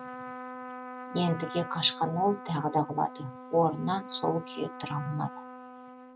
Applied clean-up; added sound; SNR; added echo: none; Trumpet; 12 dB; none.